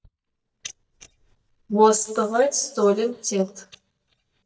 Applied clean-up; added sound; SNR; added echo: neural mask model DeepFilterNet 3.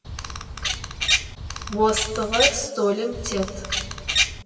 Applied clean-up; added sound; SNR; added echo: none; Bird vocalization, bird call, bird song; -1 dB; reverberation time 1.6 s.